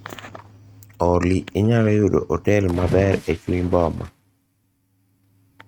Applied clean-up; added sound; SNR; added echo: neural mask model RNNoise.